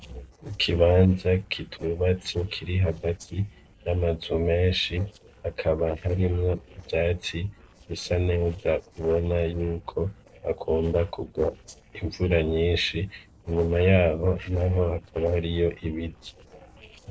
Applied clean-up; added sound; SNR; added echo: neural separator model SepFormer DNS4.